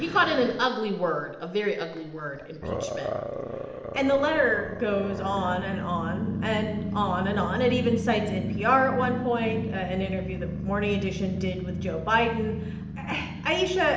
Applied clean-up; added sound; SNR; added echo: none; Growling; 6 dB; reverberation time 0.8 s.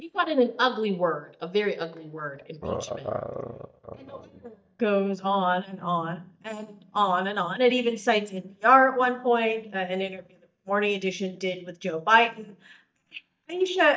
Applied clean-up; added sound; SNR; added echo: neural mask model DeepFilterNet 3.